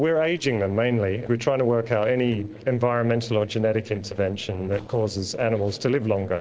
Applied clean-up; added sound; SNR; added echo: neural separator model SepFormer DNS4.